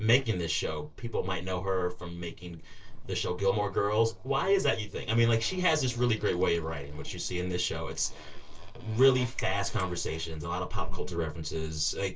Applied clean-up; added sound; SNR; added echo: neural separator model SepFormer DNS4.